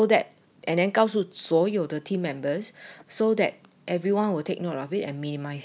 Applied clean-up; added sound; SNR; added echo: none; none; none; none.